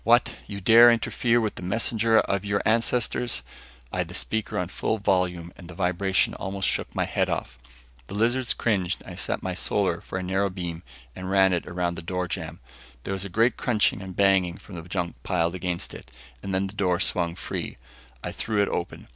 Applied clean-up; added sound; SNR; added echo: none; none; none; none.